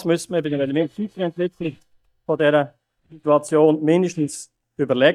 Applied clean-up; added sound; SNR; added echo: neural mask model DeepFilterNet 3.